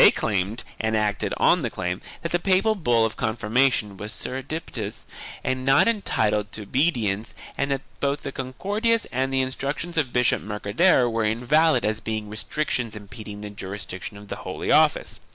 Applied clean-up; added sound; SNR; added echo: none; none; none; none.